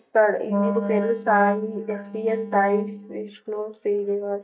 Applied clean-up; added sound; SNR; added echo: neural mask model DeepFilterNet 3.